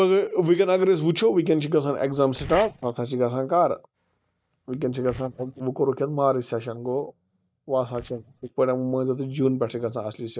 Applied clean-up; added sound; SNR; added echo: neural mask model DeepFilterNet 3.